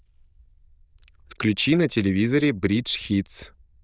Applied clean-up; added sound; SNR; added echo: neural diffusion model UNIVERSE++.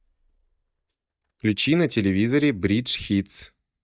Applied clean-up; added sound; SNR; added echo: neural mask model DeepFilterNet 3.